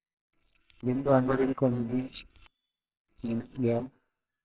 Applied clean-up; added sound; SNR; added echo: neural separator model SepFormer WHAMR!.